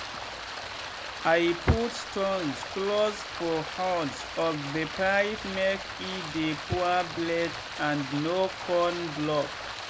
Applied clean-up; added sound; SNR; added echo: none; Stream; 8 dB; none.